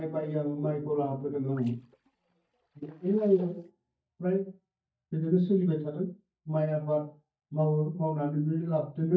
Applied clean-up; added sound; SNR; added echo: neural mask model DeepFilterNet 3.